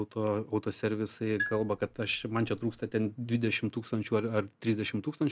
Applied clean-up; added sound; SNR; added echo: none; Marimba, xylophone; 10 dB; none.